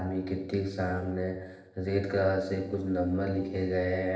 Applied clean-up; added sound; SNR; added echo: neural separator model SepFormer DNS4.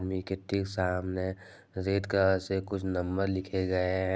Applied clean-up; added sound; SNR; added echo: none; none; none; none.